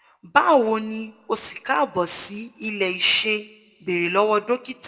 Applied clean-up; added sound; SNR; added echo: none; none; none; reverberation time 1.3 s.